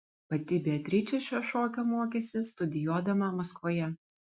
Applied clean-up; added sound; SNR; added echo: none; none; none; none.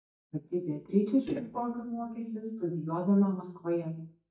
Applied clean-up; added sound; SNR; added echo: neural mask model DeepFilterNet 3.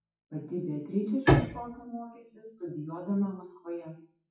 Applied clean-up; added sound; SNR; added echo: classical method WPE with log-MMSE.